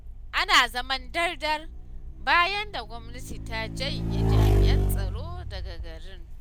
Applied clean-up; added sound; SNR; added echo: none; Motorcycle / Engine; -2 dB; none.